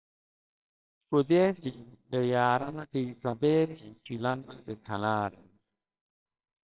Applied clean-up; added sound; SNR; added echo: neural separator model SepFormer WHAMR!.